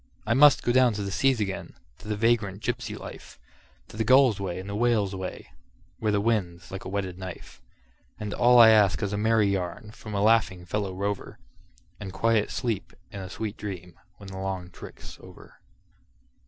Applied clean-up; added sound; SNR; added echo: none; none; none; none.